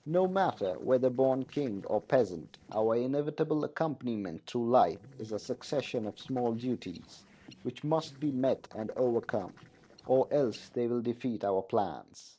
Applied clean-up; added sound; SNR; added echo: neural separator model SepFormer DNS4.